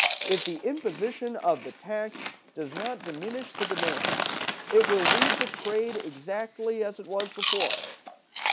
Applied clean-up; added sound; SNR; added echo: none; Chewing, mastication; 1 dB; none.